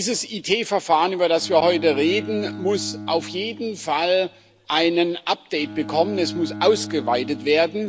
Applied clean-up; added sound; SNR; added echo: none; Bowed string instrument; 14 dB; none.